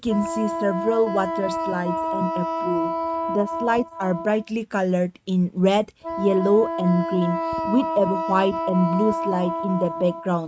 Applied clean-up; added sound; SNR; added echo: neural mask model RNNoise.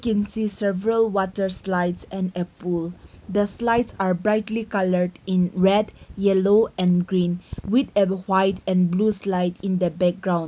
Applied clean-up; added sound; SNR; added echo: none; none; none; none.